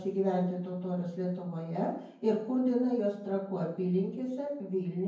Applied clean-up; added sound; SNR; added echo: none; none; none; reverberation time 0.9 s.